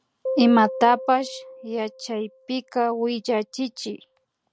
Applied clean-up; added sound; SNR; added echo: none; Piano; 11 dB; none.